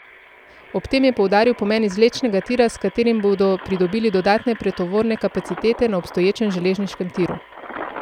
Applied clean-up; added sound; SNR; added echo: none; Engine; 17 dB; none.